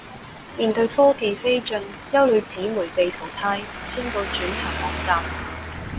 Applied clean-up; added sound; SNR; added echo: none; Traffic noise, roadway noise; 10 dB; none.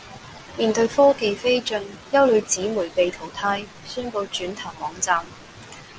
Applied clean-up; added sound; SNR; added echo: none; none; none; none.